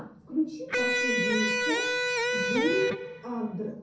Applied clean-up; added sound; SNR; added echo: none; Electric guitar; -4 dB; reverberation time 0.6 s.